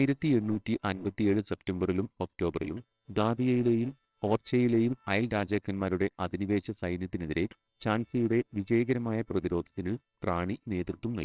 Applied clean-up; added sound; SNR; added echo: neural separator model SepFormer WHAMR!.